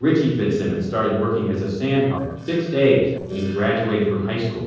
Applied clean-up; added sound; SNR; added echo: neural separator model SepFormer DNS4.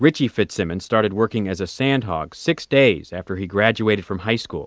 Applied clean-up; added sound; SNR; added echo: none; none; none; none.